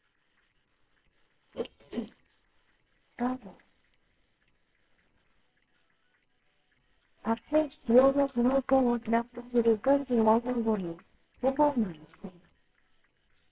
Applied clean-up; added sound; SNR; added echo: neural separator model SepFormer WHAMR!.